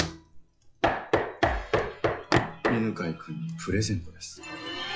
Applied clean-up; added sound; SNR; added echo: classical method log-MMSE.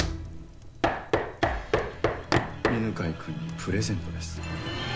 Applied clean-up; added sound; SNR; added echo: none; Knock + Fire; -2 dB; none.